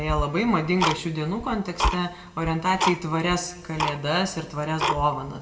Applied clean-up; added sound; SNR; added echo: none; Tick-tock; 4 dB; reverberation time 1.1 s.